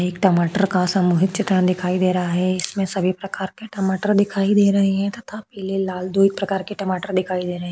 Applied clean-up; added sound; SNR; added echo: none; none; none; none.